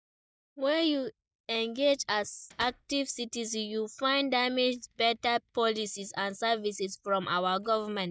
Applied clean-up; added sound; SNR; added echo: neural mask model DeepFilterNet 3.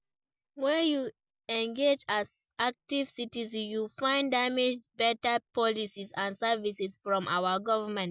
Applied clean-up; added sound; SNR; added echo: none; none; none; none.